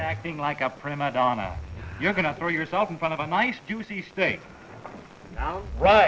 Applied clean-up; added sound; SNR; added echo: none; Ocean; 15 dB; none.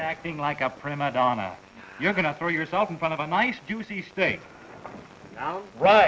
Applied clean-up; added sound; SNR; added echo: none; none; none; none.